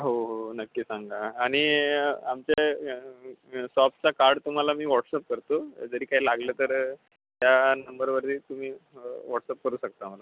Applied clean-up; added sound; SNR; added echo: none; none; none; none.